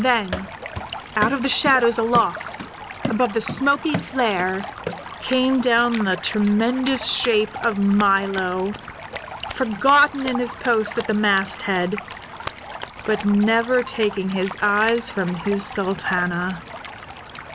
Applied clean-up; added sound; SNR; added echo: none; Stream + Run; 11 dB; none.